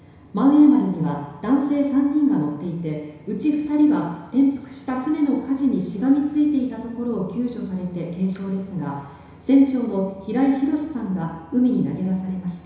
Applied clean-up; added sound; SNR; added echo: none; none; none; reverberation time 1.0 s.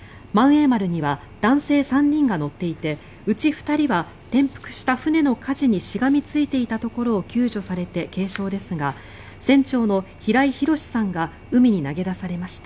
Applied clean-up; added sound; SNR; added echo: none; none; none; none.